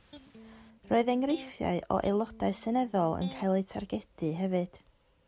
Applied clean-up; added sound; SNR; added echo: none; Electric guitar; 20 dB; none.